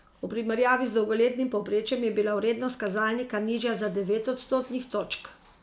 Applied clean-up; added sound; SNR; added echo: none; none; none; none.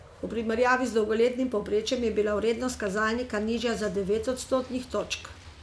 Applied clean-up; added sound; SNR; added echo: none; Truck; 20 dB; none.